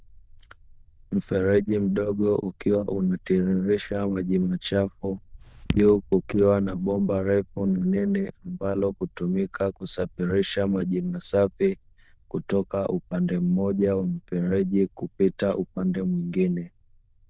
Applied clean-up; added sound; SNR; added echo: neural diffusion model UNIVERSE++.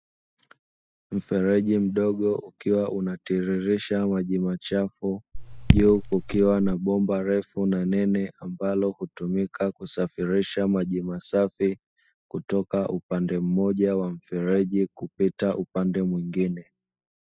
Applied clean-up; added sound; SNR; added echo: classical method spectral subtraction.